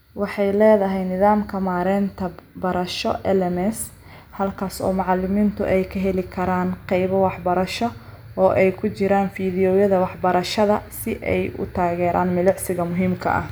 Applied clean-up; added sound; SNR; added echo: none; none; none; none.